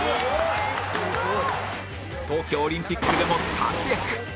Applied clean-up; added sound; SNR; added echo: none; Waves, surf; 2 dB; none.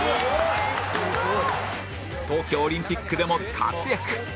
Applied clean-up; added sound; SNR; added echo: none; none; none; none.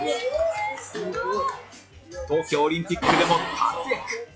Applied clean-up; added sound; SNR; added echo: classical method log-MMSE.